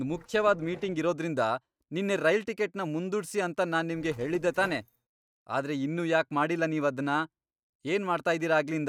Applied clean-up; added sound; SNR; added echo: neural mask model RNNoise.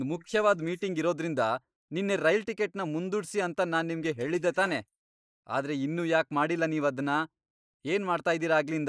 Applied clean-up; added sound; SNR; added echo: neural mask model Resemble Enhance denoiser.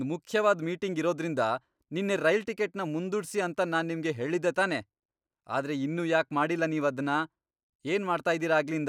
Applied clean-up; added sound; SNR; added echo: none; none; none; none.